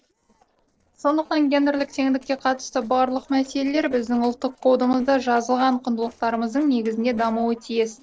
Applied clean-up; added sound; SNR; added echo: neural separator model SepFormer DNS4.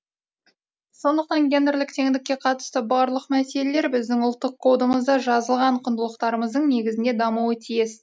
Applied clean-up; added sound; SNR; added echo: none; none; none; none.